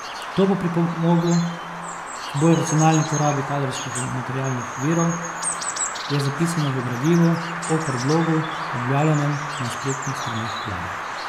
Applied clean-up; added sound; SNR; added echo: none; Bird vocalization, bird call, bird song; 6 dB; none.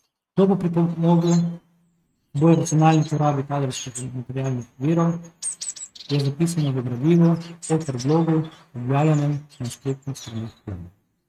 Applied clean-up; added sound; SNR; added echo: neural mask model RNNoise.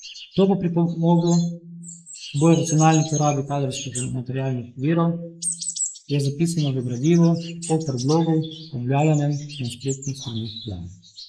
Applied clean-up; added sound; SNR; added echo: neural mask model Resemble Enhance denoiser.